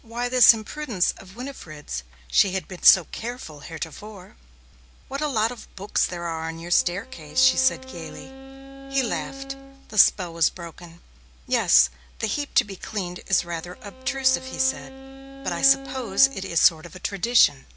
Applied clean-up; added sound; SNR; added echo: none; Bowed string instrument; 14 dB; none.